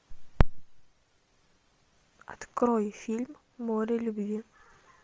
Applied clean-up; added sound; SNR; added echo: none; none; none; none.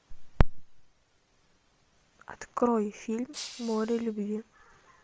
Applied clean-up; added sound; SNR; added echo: none; Shatter; 15 dB; none.